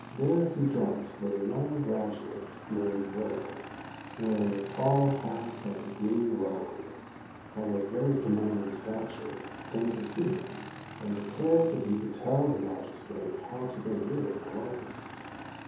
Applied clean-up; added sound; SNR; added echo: none; Motorcycle / Engine; 13 dB; reverberation time 0.7 s.